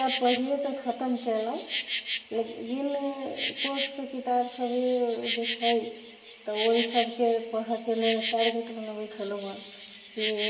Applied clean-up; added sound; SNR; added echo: none; Insect; 4 dB; reverberation time 2.7 s.